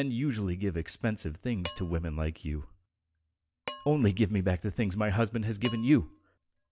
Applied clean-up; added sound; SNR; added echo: none; Dishes, pots, and pans; 19 dB; none.